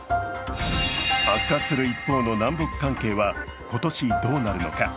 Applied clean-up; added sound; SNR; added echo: none; none; none; none.